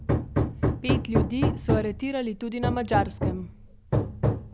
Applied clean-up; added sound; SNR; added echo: none; Hammer; -4 dB; none.